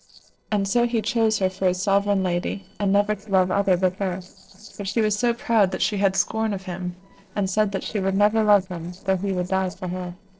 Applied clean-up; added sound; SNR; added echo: neural separator model SepFormer DNS4.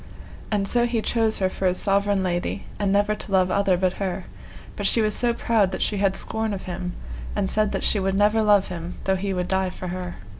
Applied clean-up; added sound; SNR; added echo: none; none; none; none.